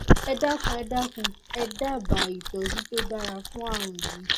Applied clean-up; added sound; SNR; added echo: none; Chewing, mastication; -4 dB; none.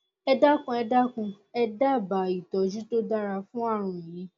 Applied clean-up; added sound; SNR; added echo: none; none; none; none.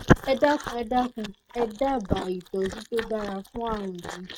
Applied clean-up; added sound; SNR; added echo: neural mask model RNNoise.